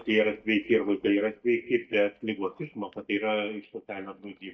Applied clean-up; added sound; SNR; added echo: neural mask model DeepFilterNet 3.